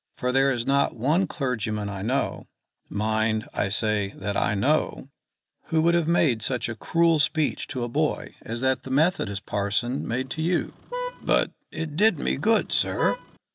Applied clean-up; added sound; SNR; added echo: none; Vehicle horn, car horn, honking; 10 dB; none.